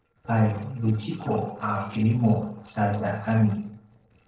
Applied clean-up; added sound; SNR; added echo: neural separator model SepFormer DNS4.